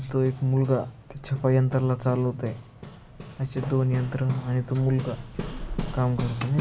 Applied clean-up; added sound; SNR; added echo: none; Hammer; 11 dB; none.